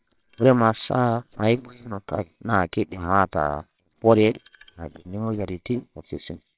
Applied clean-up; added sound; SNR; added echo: neural separator model SepFormer WHAMR!.